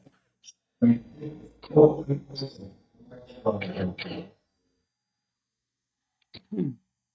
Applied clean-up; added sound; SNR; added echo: neural mask model DeepFilterNet 3.